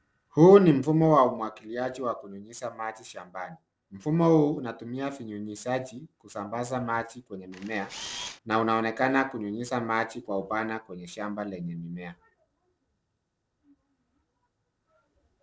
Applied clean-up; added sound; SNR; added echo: neural separator model SepFormer DNS4.